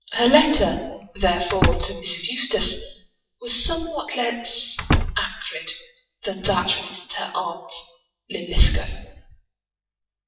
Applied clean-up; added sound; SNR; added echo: classical method WPE with log-MMSE.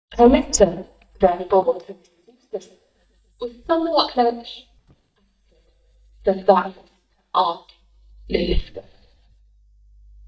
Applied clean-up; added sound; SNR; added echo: neural mask model DeepFilterNet 3.